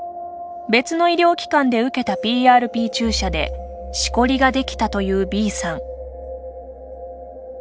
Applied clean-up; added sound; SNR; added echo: none; none; none; none.